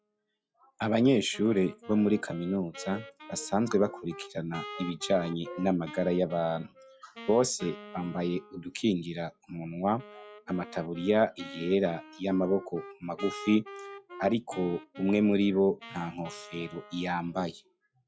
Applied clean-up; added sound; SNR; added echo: classical method log-MMSE.